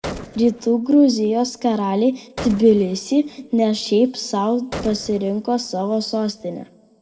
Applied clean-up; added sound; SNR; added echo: none; Gunshot, gunfire; 18 dB; reverberation time 0.3 s.